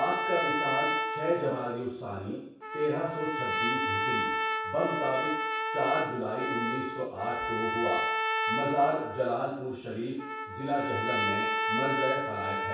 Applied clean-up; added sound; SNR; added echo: none; Trumpet; 0 dB; reverberation time 0.7 s.